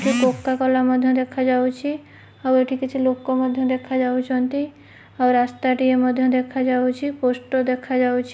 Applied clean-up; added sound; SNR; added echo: none; none; none; none.